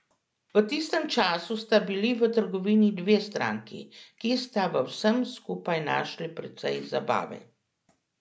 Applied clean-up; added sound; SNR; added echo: none; none; none; none.